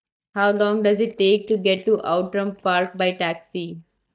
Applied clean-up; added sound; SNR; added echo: neural mask model DeepFilterNet 3.